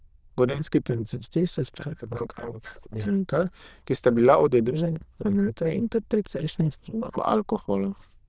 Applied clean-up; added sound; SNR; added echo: neural diffusion model UNIVERSE++.